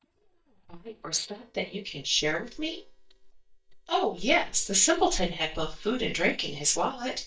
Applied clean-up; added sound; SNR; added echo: neural mask model DeepFilterNet 3.